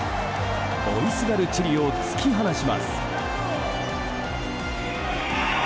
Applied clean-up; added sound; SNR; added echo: none; Wind instrument, woodwind instrument; 17 dB; none.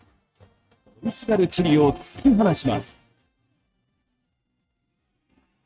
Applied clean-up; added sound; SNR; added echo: neural mask model RNNoise.